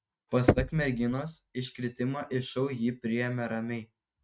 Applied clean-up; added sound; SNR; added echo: neural mask model RNNoise.